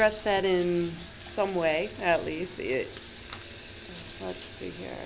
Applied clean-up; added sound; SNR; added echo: none; Bathtub (filling or washing) / Water tap, faucet; 16 dB; none.